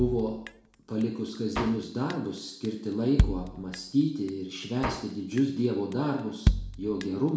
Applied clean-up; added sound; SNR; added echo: none; Drum kit; 4 dB; reverberation time 0.6 s.